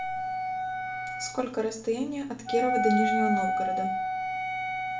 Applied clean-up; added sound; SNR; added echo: none; Wind instrument, woodwind instrument; -1 dB; reverberation time 0.4 s.